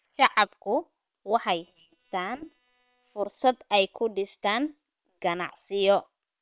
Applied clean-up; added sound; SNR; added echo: neural separator model SepFormer WHAM!.